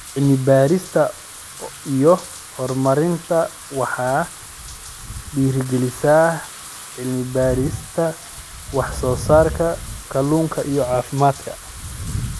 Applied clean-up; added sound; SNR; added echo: none; Wind / Rain; 11 dB; none.